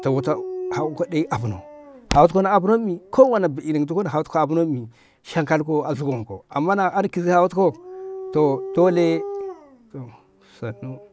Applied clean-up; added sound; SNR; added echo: none; Dog; 15 dB; none.